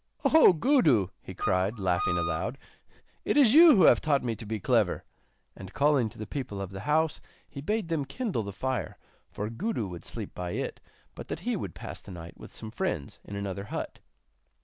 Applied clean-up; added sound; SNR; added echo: none; Wind instrument, woodwind instrument; 7 dB; none.